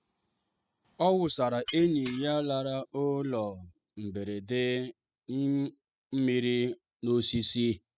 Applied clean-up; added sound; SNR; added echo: classical method spectral subtraction.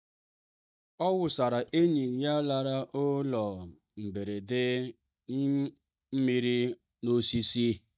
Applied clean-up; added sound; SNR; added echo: neural mask model DeepFilterNet 3.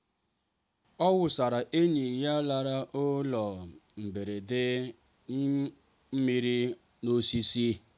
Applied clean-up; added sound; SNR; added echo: none; none; none; none.